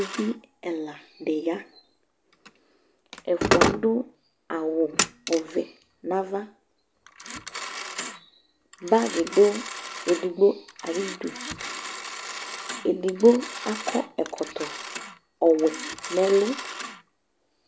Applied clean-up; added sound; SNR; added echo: none; Telephone; 7 dB; none.